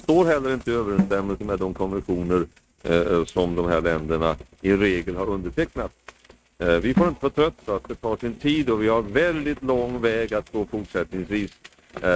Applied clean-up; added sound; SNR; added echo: neural mask model RNNoise.